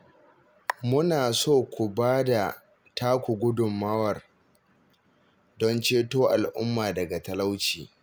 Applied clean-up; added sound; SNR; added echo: none; none; none; none.